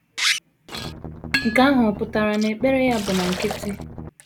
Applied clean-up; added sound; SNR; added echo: none; Strum + Liquid; 7 dB; none.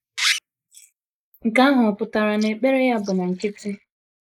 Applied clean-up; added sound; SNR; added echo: neural mask model Resemble Enhance denoiser.